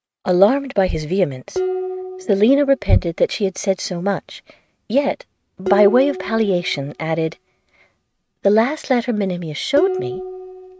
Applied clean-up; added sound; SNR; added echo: neural mask model RNNoise.